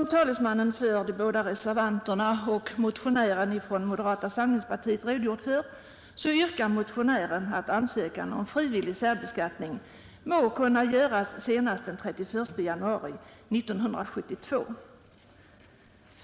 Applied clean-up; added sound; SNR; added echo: none; none; none; none.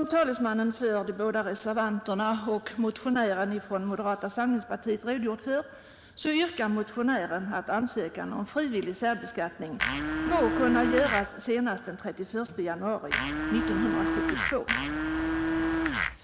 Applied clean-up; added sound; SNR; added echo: none; Domestic sounds, home sounds; -1 dB; none.